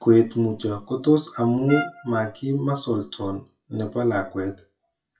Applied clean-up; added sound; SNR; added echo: classical method WPE with log-MMSE.